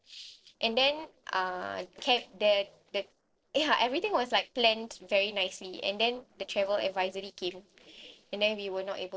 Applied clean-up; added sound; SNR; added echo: neural separator model SepFormer DNS4.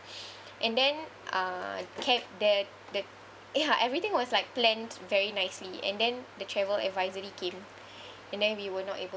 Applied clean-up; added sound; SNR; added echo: none; none; none; none.